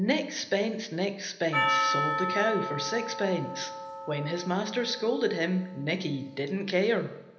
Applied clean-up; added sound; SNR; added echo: none; Percussion; 5 dB; reverberation time 0.8 s.